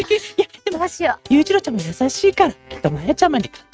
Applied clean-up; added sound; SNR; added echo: neural mask model RNNoise.